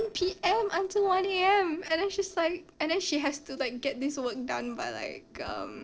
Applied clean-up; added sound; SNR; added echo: neural separator model SepFormer DNS4.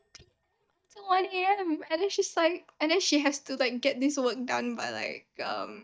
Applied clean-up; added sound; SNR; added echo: neural mask model DeepFilterNet 3.